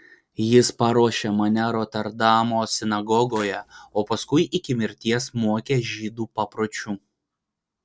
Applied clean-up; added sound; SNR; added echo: neural separator model SepFormer DNS4.